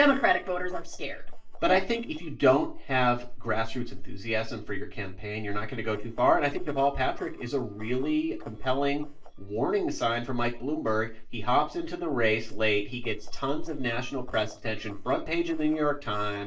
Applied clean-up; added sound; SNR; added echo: neural separator model SepFormer DNS4.